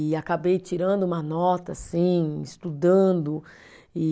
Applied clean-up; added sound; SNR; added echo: none; none; none; none.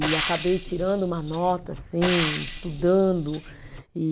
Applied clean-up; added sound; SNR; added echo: none; Frying (food); 3 dB; none.